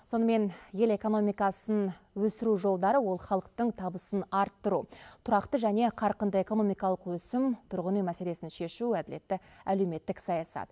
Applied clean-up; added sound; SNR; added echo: none; none; none; none.